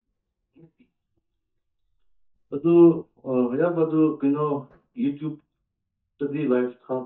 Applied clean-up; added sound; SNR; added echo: neural mask model DeepFilterNet 3.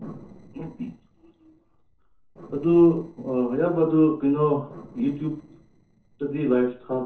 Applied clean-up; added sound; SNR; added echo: neural separator model SepFormer DNS4.